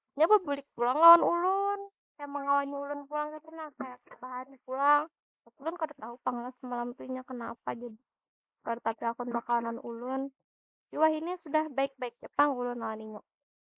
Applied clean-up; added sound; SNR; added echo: neural mask model Resemble Enhance denoiser.